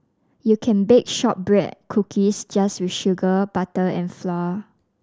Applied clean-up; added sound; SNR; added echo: none; none; none; none.